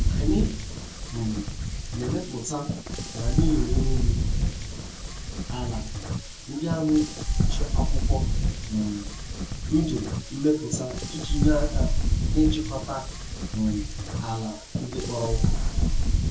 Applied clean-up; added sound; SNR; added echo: none; Wind; -4 dB; reverberation time 0.1 s.